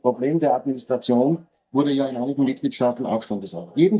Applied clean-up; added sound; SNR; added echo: neural mask model DeepFilterNet 3.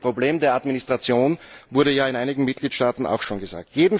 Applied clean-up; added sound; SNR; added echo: none; none; none; none.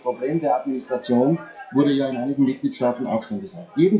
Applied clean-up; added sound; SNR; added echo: classical method WPE with log-MMSE.